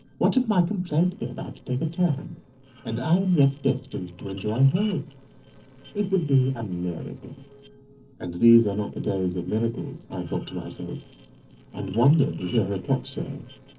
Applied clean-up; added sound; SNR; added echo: neural separator model SepFormer DNS4.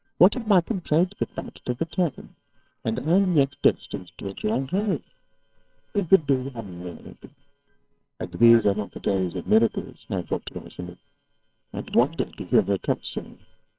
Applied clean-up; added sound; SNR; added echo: neural separator model SepFormer WHAMR!.